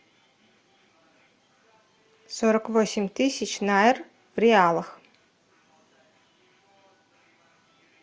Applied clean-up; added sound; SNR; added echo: none; none; none; none.